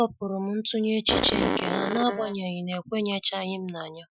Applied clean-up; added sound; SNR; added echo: classical method Wiener filter.